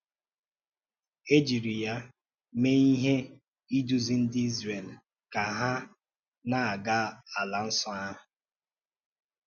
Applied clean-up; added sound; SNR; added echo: none; none; none; none.